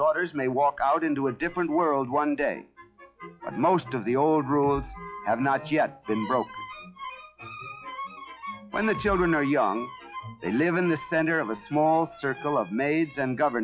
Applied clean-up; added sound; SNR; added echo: classical method log-MMSE.